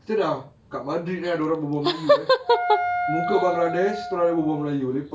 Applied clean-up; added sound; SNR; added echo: none; Wind instrument, woodwind instrument; 5 dB; none.